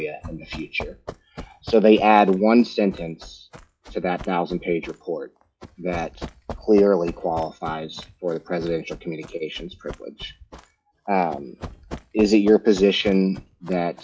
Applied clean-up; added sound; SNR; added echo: classical method log-MMSE.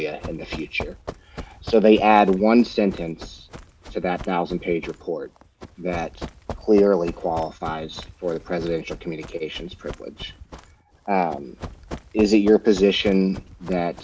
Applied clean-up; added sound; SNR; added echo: none; Run; 16 dB; none.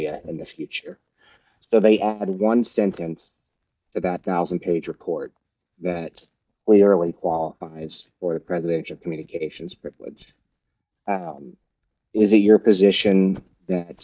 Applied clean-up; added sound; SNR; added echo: neural mask model DeepFilterNet 3.